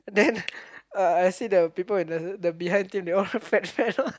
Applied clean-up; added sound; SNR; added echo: neural mask model DeepFilterNet 3.